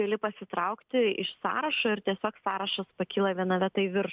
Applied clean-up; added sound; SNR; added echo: none; none; none; none.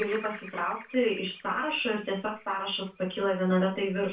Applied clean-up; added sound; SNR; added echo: none; Bird vocalization, bird call, bird song; 19 dB; reverberation time 0.3 s.